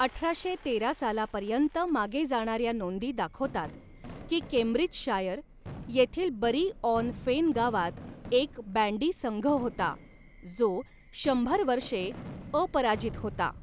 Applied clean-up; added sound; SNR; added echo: none; Fireworks; 17 dB; none.